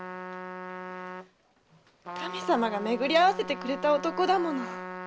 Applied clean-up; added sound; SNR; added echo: none; Trumpet; 10 dB; none.